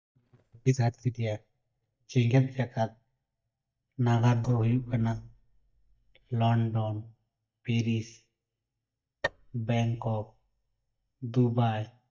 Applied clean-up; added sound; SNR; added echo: neural mask model DeepFilterNet 3.